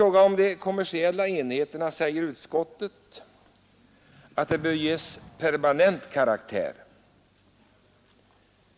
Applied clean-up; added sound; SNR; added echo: none; Fireworks; 19 dB; none.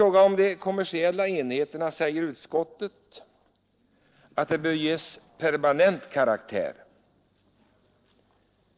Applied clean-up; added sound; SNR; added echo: neural separator model SepFormer DNS4.